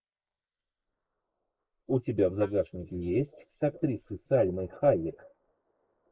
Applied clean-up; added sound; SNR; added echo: neural mask model Resemble Enhance denoiser.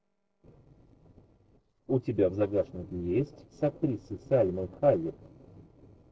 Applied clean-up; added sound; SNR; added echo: neural separator model SepFormer DNS4.